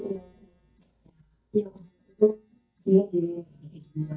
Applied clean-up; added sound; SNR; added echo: neural mask model DeepFilterNet 3.